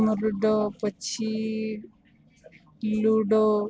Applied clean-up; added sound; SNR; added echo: none; none; none; none.